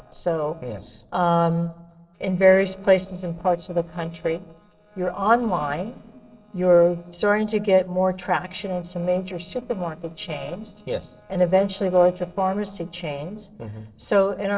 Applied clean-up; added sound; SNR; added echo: neural separator model SepFormer DNS4.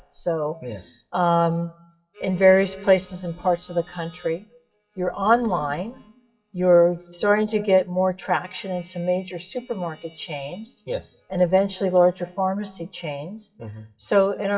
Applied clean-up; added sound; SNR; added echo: classical method WPE with log-MMSE.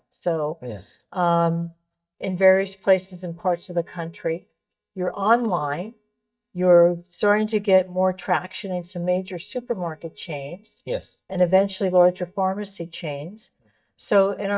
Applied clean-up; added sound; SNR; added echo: neural mask model DeepFilterNet 3.